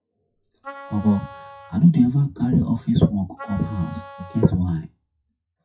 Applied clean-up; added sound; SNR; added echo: classical method WPE with log-MMSE.